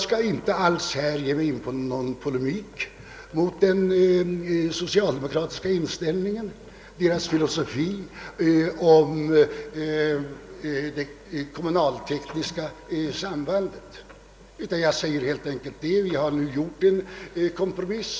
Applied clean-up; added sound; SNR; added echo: none; none; none; reverberation time 0.4 s.